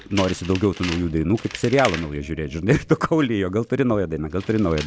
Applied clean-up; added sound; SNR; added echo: none; Tools; 15 dB; none.